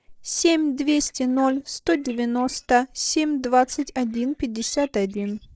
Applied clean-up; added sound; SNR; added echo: neural separator model SepFormer DNS4.